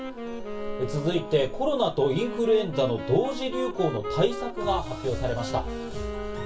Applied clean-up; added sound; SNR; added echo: none; Wind instrument, woodwind instrument; 9 dB; reverberation time 0.2 s.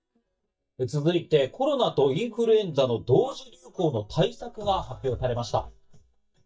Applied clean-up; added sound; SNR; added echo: neural mask model DeepFilterNet 3.